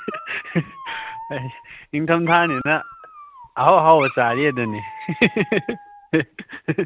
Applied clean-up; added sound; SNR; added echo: none; Dog; 15 dB; none.